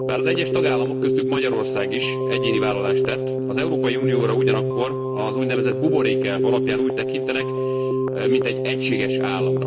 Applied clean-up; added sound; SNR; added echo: none; Keyboard (musical); -4 dB; reverberation time 1.1 s.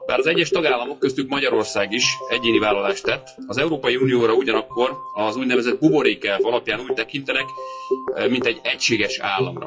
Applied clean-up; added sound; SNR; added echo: classical method WPE with log-MMSE.